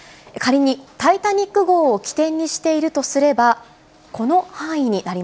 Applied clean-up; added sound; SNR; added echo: none; none; none; none.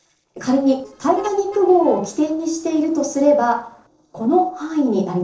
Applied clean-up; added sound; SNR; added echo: neural separator model SepFormer DNS4.